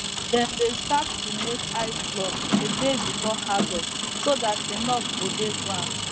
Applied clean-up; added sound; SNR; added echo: none; Engine; -5 dB; none.